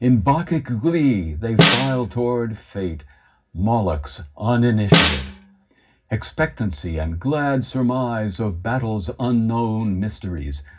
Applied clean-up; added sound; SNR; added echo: none; Snare drum; -2 dB; reverberation time 0.4 s.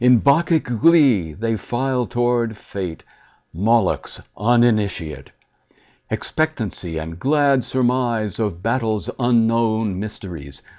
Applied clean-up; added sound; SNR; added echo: none; none; none; none.